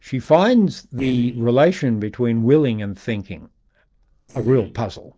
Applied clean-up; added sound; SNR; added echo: neural separator model SepFormer DNS4.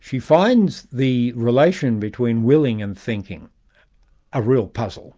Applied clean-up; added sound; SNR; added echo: none; none; none; none.